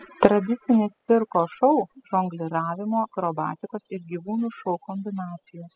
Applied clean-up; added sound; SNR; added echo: classical method spectral subtraction.